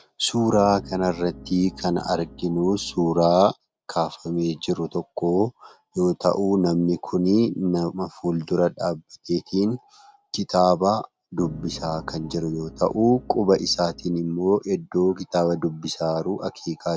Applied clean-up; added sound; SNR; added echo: none; Piano; 18 dB; none.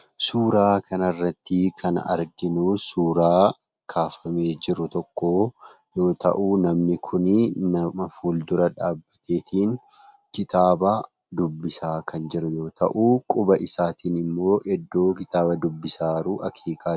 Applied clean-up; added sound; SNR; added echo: none; none; none; none.